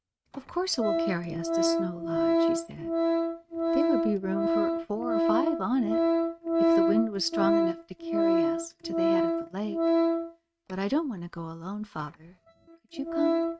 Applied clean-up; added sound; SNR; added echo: neural mask model RNNoise.